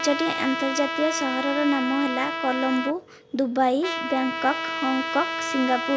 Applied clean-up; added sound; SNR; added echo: none; Trumpet; 4 dB; none.